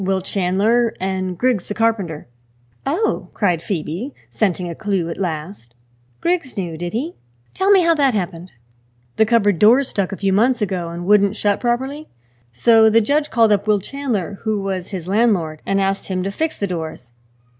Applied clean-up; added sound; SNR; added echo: none; none; none; none.